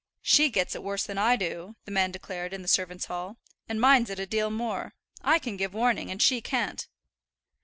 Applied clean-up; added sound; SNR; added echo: none; none; none; none.